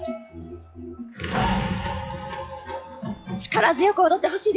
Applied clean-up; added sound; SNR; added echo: classical method log-MMSE.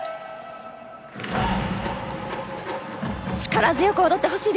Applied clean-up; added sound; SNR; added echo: none; none; none; none.